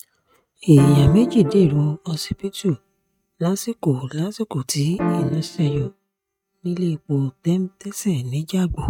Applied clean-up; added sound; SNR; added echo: neural mask model RNNoise.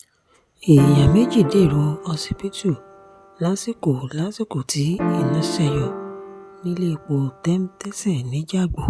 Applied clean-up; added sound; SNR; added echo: none; Piano; 7 dB; none.